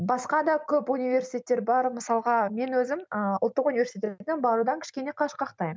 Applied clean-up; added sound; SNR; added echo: none; none; none; none.